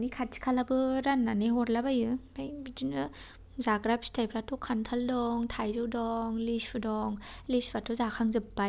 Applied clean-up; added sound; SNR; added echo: none; none; none; none.